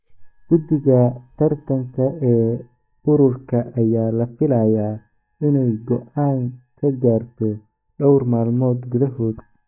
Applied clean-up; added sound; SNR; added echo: neural mask model DeepFilterNet 3.